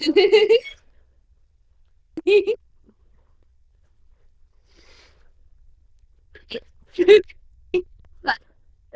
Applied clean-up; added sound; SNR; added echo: neural diffusion model UNIVERSE++.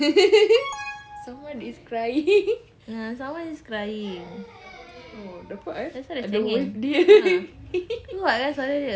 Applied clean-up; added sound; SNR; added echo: none; Alarm; 13 dB; none.